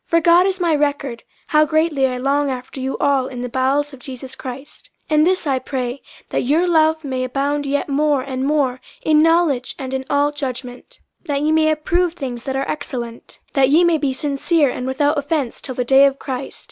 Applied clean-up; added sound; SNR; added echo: none; none; none; none.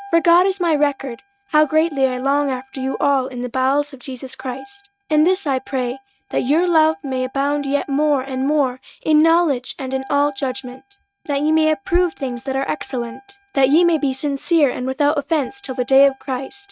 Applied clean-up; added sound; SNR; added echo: neural mask model RNNoise.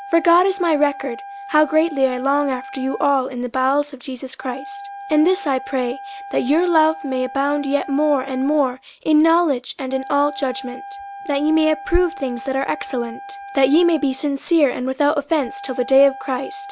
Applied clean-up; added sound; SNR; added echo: none; Wind instrument, woodwind instrument; 15 dB; none.